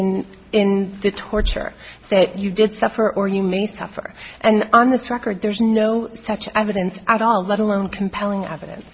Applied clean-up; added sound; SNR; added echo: none; none; none; none.